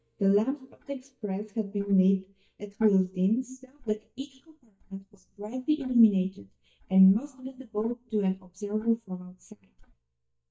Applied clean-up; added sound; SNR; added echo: neural mask model DeepFilterNet 3.